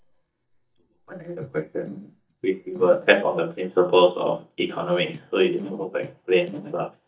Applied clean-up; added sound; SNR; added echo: neural mask model DeepFilterNet 3.